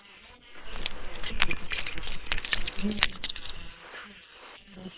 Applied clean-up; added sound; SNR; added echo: neural separator model SepFormer WHAM!.